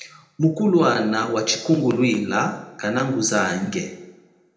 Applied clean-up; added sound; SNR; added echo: none; none; none; reverberation time 0.8 s.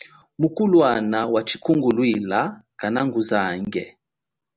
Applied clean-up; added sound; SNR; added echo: none; none; none; none.